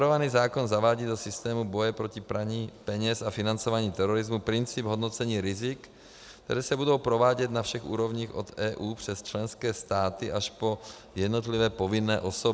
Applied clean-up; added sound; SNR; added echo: none; none; none; none.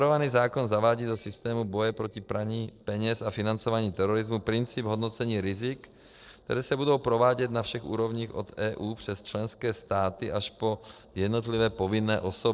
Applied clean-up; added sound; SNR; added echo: neural separator model SepFormer DNS4.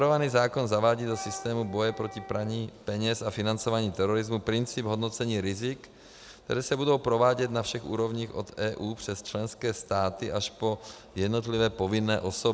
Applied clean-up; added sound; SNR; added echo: none; Wind instrument, woodwind instrument; 17 dB; none.